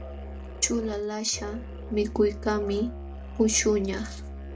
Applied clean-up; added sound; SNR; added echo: none; Musical instrument; 10 dB; reverberation time 0.2 s.